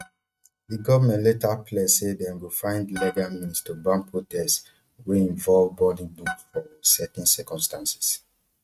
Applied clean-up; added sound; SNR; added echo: neural mask model RNNoise.